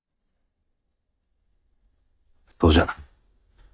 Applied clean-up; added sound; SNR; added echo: neural mask model DeepFilterNet 3.